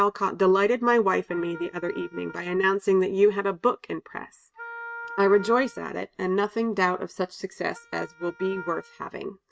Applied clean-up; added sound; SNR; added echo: neural mask model RNNoise.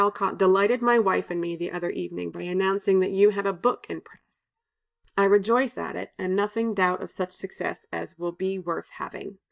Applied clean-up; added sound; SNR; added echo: neural mask model DeepFilterNet 3.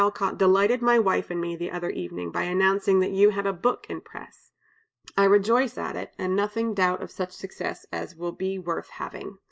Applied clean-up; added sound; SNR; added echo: neural mask model Resemble Enhance denoiser.